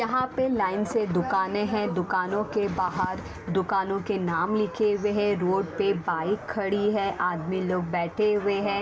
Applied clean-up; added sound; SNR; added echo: none; none; none; none.